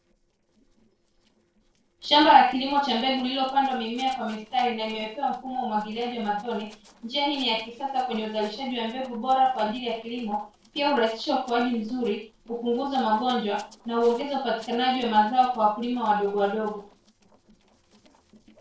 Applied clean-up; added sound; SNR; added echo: neural separator model SepFormer DNS4.